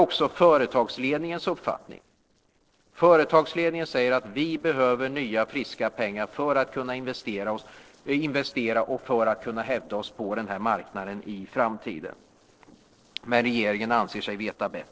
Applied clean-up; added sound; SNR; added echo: neural separator model SepFormer DNS4.